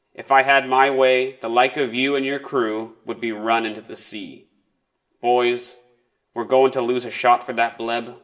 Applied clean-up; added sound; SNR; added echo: none; none; none; reverberation time 0.5 s.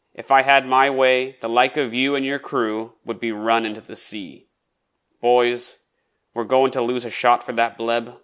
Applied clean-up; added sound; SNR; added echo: none; none; none; none.